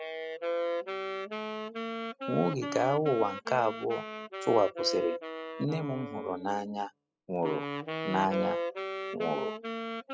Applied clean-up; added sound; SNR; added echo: classical method spectral subtraction.